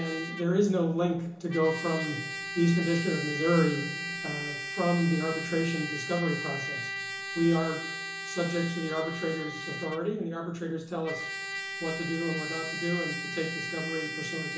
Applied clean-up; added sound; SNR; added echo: none; Trumpet; 6 dB; reverberation time 0.8 s.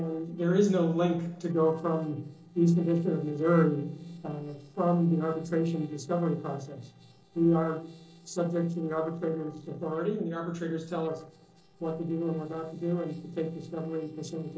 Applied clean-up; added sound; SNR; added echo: neural separator model SepFormer DNS4.